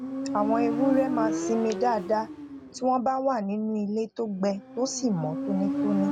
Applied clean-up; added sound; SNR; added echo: none; Motorcycle; 4 dB; none.